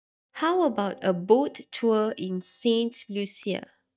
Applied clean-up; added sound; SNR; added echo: neural mask model DeepFilterNet 3.